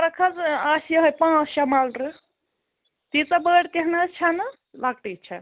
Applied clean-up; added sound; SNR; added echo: none; none; none; none.